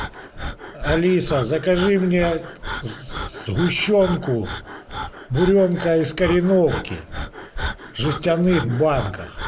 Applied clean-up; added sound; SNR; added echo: none; Breathing; 10 dB; none.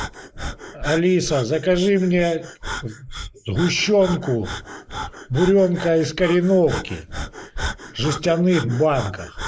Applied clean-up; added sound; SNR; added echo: neural mask model Resemble Enhance denoiser.